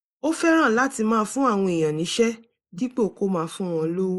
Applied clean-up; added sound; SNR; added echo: neural mask model Resemble Enhance denoiser.